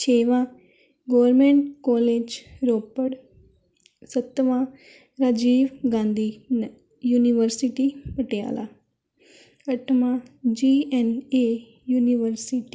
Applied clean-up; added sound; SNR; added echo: none; none; none; none.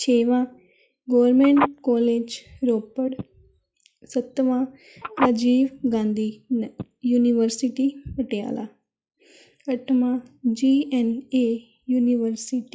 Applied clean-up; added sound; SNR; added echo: classical method log-MMSE.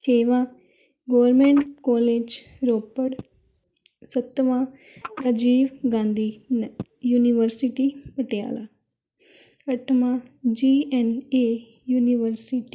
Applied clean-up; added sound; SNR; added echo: neural mask model DeepFilterNet 3.